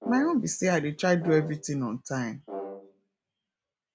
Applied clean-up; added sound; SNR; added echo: none; Brass instrument; 13 dB; none.